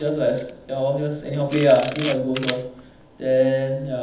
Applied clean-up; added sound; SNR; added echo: none; Camera; 12 dB; reverberation time 0.8 s.